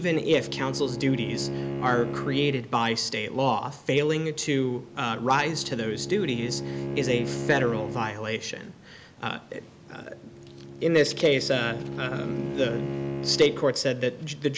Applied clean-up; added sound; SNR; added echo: none; Bowed string instrument; 8 dB; none.